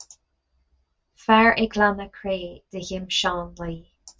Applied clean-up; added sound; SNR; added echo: none; none; none; none.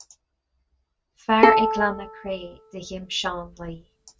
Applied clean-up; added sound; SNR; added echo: none; Bowed string instrument; -3 dB; none.